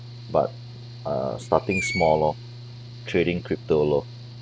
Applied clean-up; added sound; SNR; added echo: none; Screech + Mechanical fan / Engine; 10 dB; none.